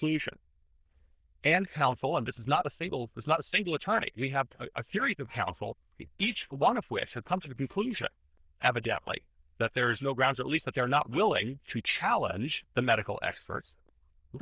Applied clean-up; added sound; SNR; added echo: neural diffusion model UNIVERSE++.